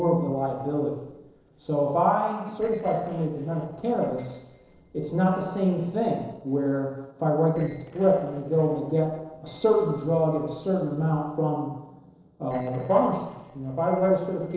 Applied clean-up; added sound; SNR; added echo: neural separator model SepFormer DNS4.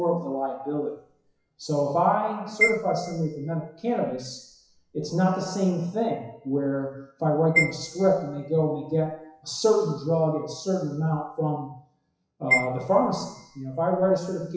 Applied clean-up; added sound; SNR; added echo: classical method WPE with log-MMSE.